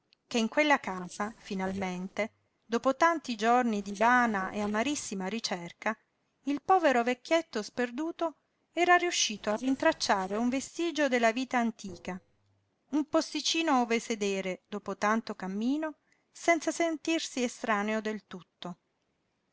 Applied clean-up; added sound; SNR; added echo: neural separator model SepFormer DNS4.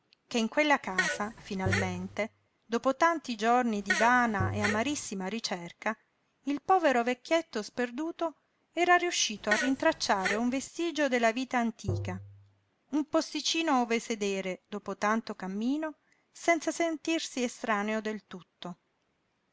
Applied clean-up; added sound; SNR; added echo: none; Fart + Tap; 4 dB; none.